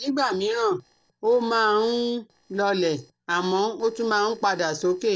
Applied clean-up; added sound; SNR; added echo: neural separator model SepFormer DNS4.